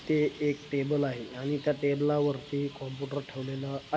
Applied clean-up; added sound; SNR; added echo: none; Traffic noise, roadway noise; 19 dB; reverberation time 1.3 s.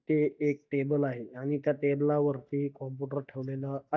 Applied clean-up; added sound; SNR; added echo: neural mask model DeepFilterNet 3.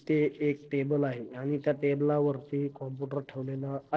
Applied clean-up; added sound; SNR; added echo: neural separator model SepFormer DNS4.